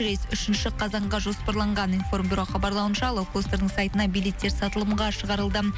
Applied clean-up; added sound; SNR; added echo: none; none; none; none.